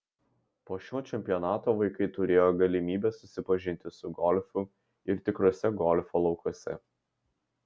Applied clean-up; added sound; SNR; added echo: none; none; none; none.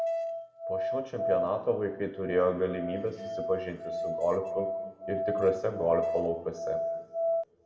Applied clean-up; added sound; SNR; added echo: none; Musical instrument; 2 dB; reverberation time 1.5 s.